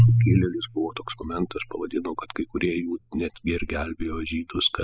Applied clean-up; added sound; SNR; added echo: classical method spectral subtraction.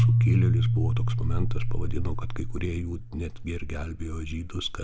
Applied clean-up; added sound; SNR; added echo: none; Keyboard (musical); -1 dB; none.